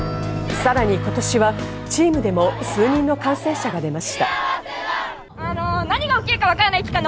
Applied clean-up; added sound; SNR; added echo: none; none; none; none.